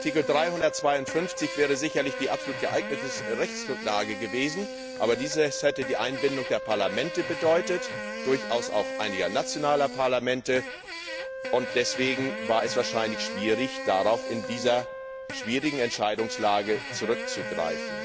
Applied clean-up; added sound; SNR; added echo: none; Fart + Wind instrument, woodwind instrument; 7 dB; none.